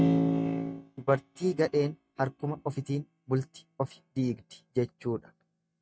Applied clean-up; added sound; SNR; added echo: neural mask model RNNoise.